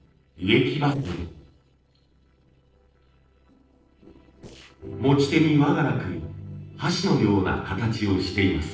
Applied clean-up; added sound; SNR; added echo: neural separator model SepFormer DNS4.